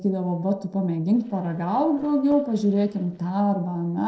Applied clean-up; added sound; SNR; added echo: neural separator model SepFormer DNS4.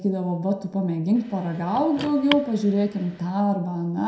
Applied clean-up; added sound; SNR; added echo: none; Car; 13 dB; reverberation time 0.5 s.